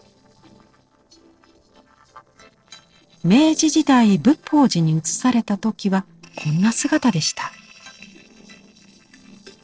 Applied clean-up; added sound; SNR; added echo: neural separator model SepFormer DNS4.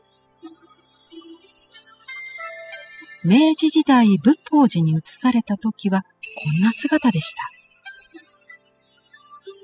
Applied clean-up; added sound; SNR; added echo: classical method spectral subtraction.